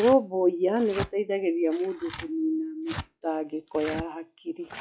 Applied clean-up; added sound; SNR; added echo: classical method log-MMSE.